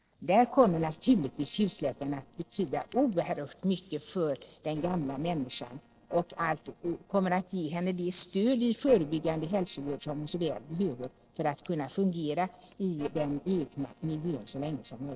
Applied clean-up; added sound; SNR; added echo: neural separator model SepFormer DNS4.